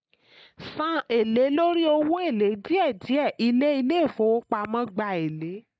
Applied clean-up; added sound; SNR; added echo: neural mask model DeepFilterNet 3.